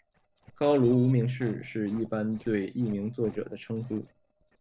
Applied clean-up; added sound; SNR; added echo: neural separator model SepFormer DNS4.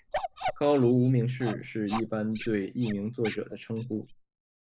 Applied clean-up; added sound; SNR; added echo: neural mask model Resemble Enhance denoiser.